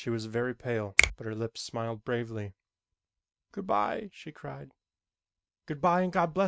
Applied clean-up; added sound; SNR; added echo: neural mask model RNNoise.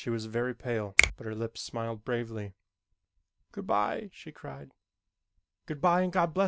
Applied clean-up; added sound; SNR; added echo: none; Finger snapping; -1 dB; none.